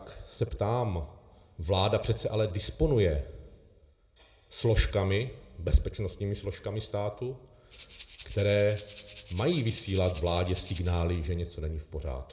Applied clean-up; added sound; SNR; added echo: none; Rattle (instrument); 17 dB; reverberation time 0.6 s.